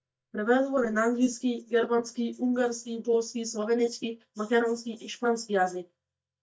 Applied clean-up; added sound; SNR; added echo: neural mask model DeepFilterNet 3.